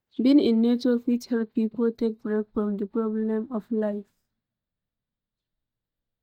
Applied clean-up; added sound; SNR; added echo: neural mask model DeepFilterNet 3.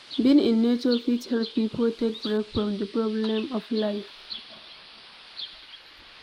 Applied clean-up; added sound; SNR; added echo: neural mask model Resemble Enhance denoiser.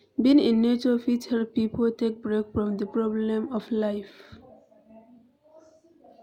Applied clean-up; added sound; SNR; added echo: none; none; none; none.